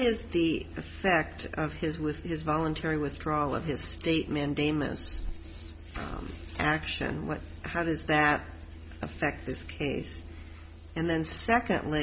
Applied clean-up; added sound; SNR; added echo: none; none; none; none.